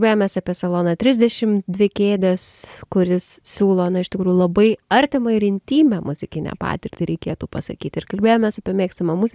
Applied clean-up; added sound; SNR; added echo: none; none; none; none.